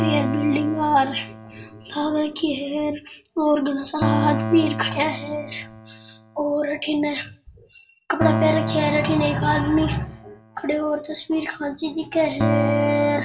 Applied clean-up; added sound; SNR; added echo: none; Piano; 6 dB; reverberation time 0.2 s.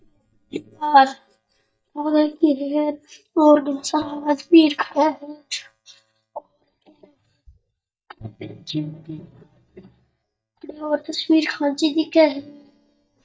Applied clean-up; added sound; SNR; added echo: neural mask model DeepFilterNet 3.